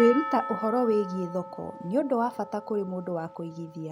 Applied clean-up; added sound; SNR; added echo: none; Percussion; 10 dB; none.